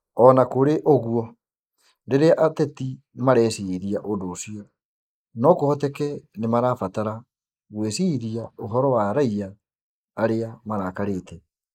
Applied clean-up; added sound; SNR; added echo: neural mask model Resemble Enhance denoiser.